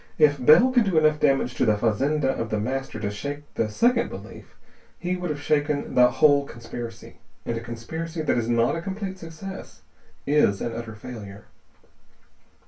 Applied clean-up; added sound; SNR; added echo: none; none; none; reverberation time 0.2 s.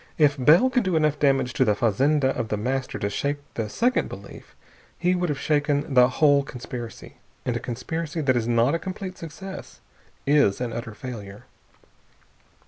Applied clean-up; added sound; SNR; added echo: none; none; none; none.